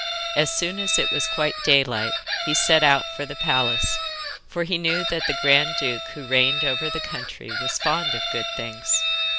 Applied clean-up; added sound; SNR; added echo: none; Chicken, rooster; 2 dB; none.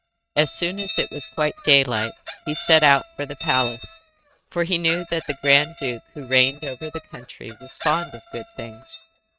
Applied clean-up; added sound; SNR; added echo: neural mask model RNNoise.